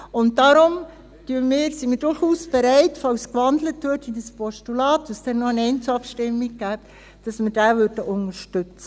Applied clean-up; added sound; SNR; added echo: none; none; none; none.